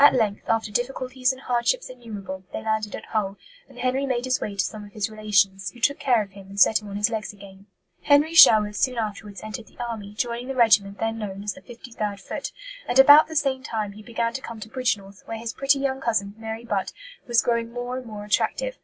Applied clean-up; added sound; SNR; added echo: none; none; none; none.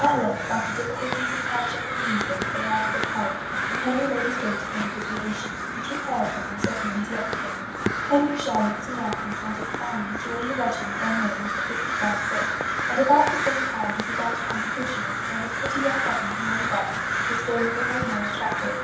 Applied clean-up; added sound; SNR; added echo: none; Crow; -1 dB; reverberation time 2.4 s.